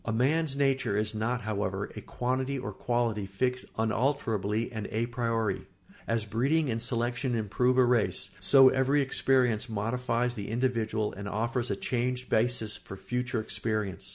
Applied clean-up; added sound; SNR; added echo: none; none; none; none.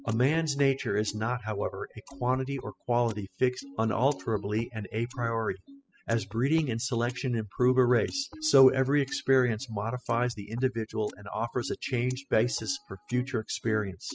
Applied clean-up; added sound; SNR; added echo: classical method spectral subtraction.